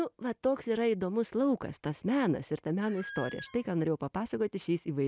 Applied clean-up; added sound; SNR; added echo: none; Squeak; 14 dB; none.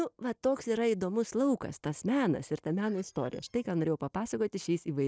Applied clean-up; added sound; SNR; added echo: neural separator model SepFormer DNS4.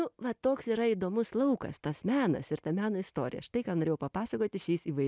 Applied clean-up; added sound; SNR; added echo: none; none; none; none.